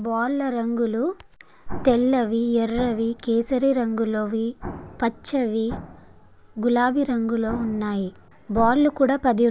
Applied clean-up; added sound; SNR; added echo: none; Explosion; 16 dB; none.